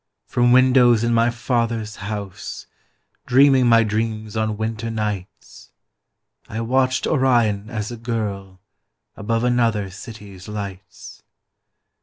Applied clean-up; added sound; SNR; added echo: none; none; none; none.